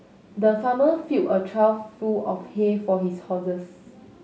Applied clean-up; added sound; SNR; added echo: none; none; none; none.